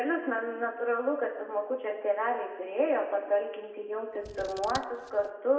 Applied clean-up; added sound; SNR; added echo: none; Scissors; 17 dB; reverberation time 1.1 s.